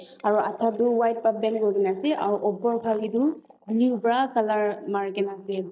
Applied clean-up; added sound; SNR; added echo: neural mask model DeepFilterNet 3.